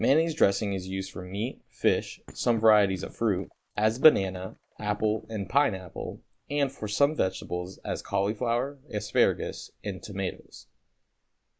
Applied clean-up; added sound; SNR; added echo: neural mask model Resemble Enhance denoiser.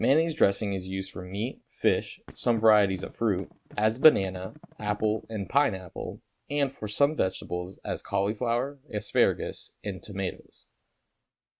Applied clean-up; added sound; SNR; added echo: neural mask model RNNoise.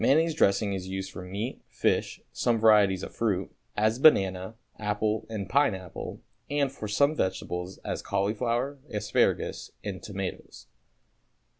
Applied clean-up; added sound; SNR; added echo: none; none; none; none.